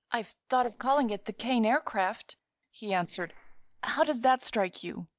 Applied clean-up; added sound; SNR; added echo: neural separator model SepFormer DNS4.